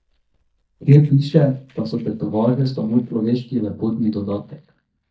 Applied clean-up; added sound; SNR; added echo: neural mask model DeepFilterNet 3.